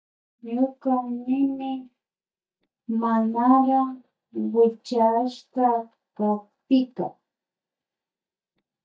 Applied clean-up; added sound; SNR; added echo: neural mask model DeepFilterNet 3.